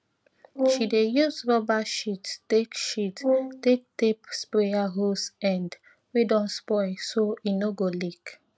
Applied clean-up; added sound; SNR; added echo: none; Brass instrument; 4 dB; none.